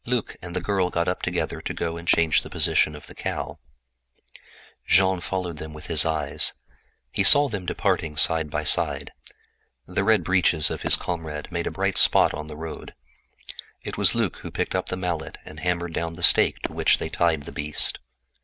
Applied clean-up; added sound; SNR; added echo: none; Fireworks; 11 dB; none.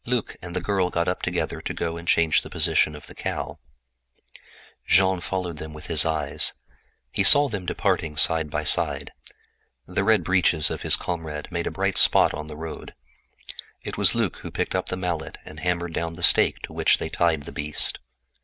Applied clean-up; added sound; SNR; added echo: none; none; none; none.